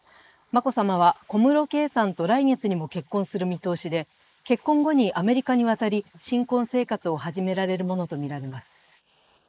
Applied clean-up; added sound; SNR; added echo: neural mask model Resemble Enhance denoiser.